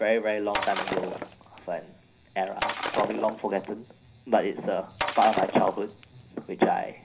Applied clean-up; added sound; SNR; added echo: none; Shatter; 5 dB; reverberation time 0.5 s.